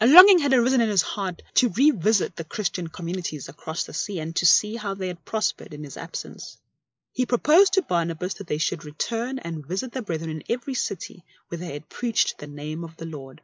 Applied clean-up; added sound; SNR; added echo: neural mask model Resemble Enhance denoiser.